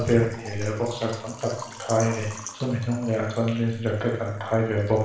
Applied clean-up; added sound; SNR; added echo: none; Water / Liquid; 17 dB; reverberation time 0.7 s.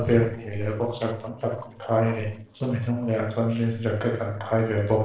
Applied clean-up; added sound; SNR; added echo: neural separator model SepFormer DNS4.